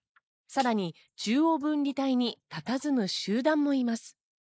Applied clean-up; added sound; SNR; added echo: neural mask model Resemble Enhance denoiser.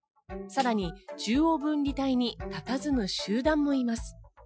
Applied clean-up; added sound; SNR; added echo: classical method Wiener filter.